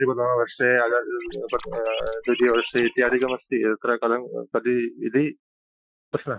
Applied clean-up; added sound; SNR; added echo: classical method Wiener filter.